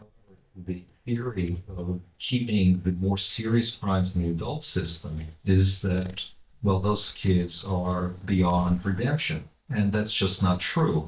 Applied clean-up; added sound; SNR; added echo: neural mask model DeepFilterNet 3.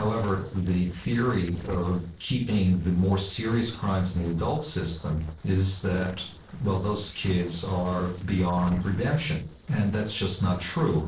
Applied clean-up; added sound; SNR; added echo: neural separator model SepFormer DNS4.